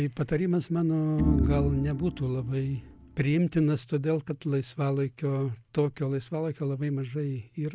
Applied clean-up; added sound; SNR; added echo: none; Organ; 2 dB; none.